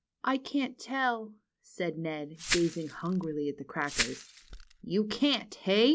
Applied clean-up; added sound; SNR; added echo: none; Glass; 7 dB; none.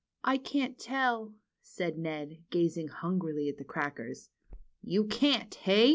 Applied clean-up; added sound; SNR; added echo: none; none; none; none.